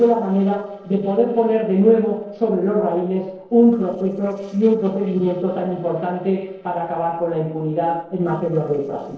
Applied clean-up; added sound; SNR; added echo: neural separator model SepFormer DNS4.